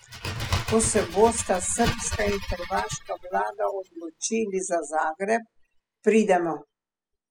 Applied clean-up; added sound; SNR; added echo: classical method spectral subtraction.